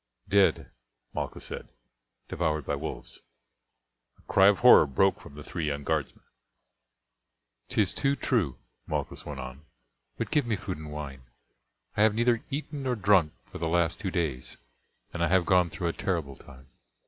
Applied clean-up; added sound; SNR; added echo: none; none; none; none.